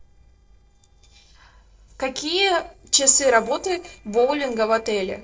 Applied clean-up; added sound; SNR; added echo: neural separator model SepFormer DNS4.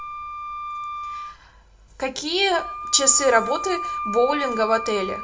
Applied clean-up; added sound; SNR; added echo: none; Wind instrument, woodwind instrument; 7 dB; reverberation time 0.3 s.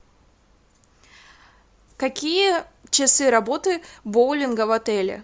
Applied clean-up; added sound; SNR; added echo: none; none; none; none.